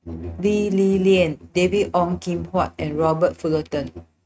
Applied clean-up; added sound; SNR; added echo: neural mask model RNNoise.